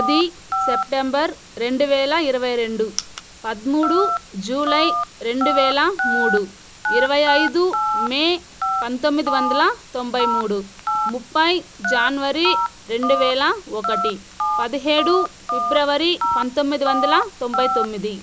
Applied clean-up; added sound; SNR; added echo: none; Telephone; 3 dB; none.